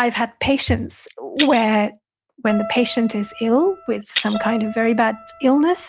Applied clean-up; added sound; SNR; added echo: none; Keyboard (musical) + Shatter; 12 dB; none.